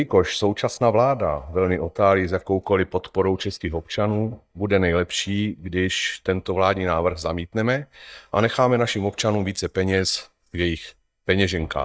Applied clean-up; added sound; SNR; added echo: neural mask model DeepFilterNet 3.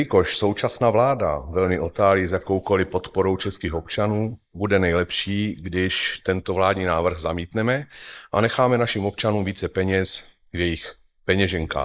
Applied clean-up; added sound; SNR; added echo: neural mask model Resemble Enhance denoiser.